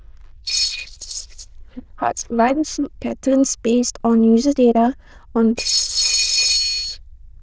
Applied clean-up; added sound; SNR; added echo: neural diffusion model UNIVERSE++.